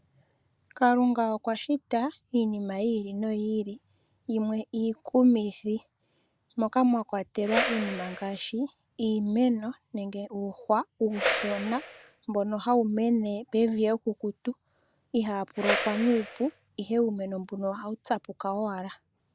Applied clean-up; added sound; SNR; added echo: none; Whoosh, swoosh, swish; 4 dB; none.